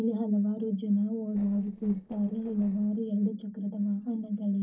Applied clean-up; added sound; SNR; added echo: neural separator model SepFormer DNS4.